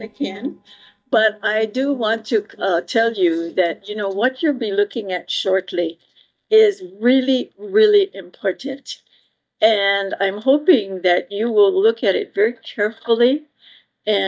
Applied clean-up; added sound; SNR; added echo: neural mask model DeepFilterNet 3.